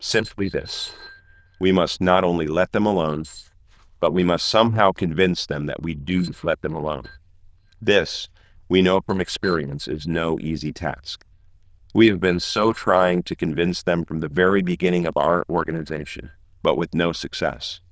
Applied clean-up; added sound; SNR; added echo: neural diffusion model UNIVERSE++.